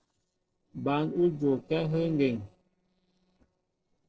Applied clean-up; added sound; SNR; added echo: neural separator model SepFormer DNS4.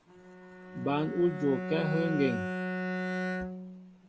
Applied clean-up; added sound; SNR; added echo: none; Bowed string instrument; 3 dB; none.